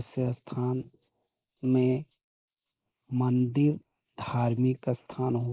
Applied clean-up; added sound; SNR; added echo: neural mask model Resemble Enhance denoiser.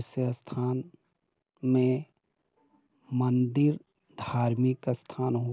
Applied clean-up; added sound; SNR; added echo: none; none; none; none.